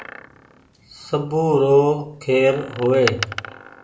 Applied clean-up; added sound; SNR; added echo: none; Door; 14 dB; reverberation time 0.4 s.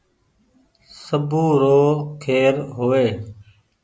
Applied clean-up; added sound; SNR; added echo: none; none; none; none.